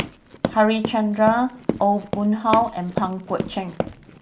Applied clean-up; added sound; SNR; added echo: none; Run; 7 dB; none.